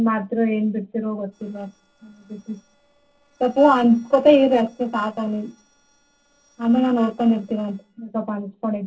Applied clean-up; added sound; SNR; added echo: neural separator model SepFormer DNS4.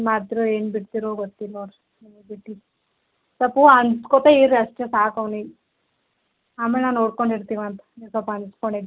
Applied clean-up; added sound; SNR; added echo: none; none; none; none.